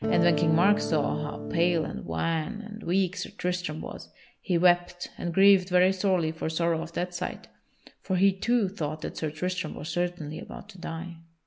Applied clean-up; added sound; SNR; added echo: none; Electric guitar / Strum; 3 dB; none.